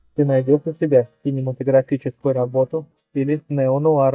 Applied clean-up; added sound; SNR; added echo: neural mask model DeepFilterNet 3.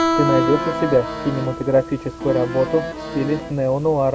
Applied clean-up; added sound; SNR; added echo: none; Guitar + Accordion; 4 dB; none.